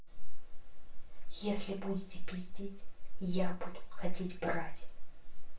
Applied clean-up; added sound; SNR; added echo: none; none; none; reverberation time 0.3 s.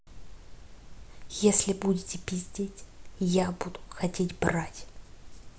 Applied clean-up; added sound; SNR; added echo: none; none; none; none.